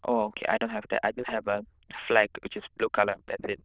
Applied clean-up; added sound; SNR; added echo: neural diffusion model UNIVERSE++.